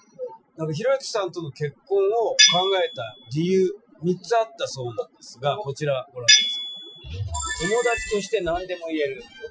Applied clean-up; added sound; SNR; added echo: classical method Wiener filter.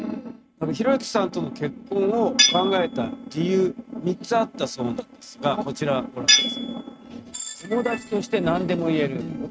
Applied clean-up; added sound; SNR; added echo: neural mask model RNNoise.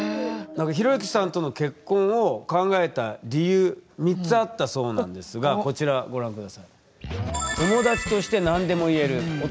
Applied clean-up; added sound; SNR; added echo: none; none; none; none.